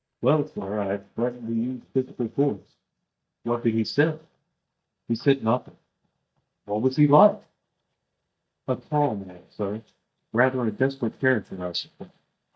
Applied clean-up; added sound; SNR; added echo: neural mask model DeepFilterNet 3.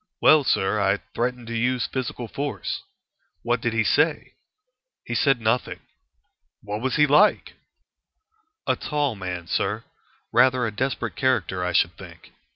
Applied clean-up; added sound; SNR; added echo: none; none; none; none.